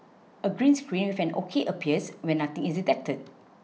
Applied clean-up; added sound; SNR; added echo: none; none; none; none.